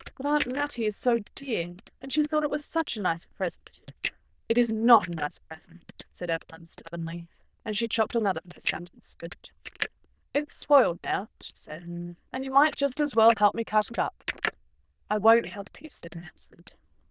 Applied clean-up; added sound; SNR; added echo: neural diffusion model UNIVERSE++.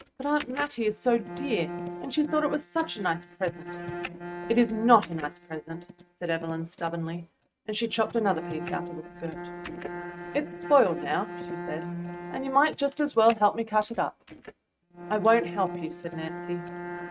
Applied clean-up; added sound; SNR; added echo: neural mask model RNNoise.